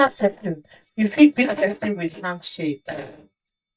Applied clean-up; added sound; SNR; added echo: neural mask model DeepFilterNet 3.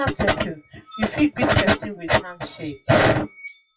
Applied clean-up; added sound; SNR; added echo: classical method WPE with log-MMSE.